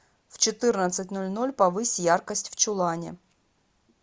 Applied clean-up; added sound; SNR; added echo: none; none; none; none.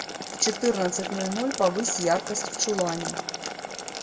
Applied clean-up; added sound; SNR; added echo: none; Boiling; 6 dB; reverberation time 0.8 s.